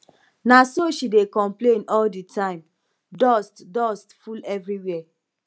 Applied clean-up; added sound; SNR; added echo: none; none; none; none.